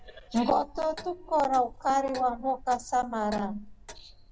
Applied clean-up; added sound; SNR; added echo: none; Clock; 17 dB; none.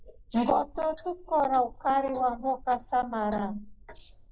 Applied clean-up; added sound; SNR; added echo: neural mask model Resemble Enhance denoiser.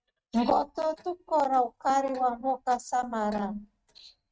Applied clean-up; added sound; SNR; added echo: neural mask model RNNoise.